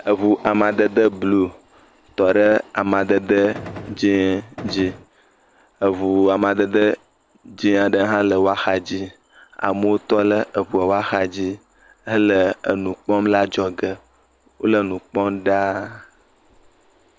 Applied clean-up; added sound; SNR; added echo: none; Gunshot, gunfire; 13 dB; none.